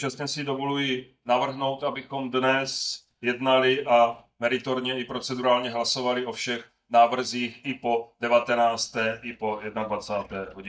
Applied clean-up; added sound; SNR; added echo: neural mask model DeepFilterNet 3.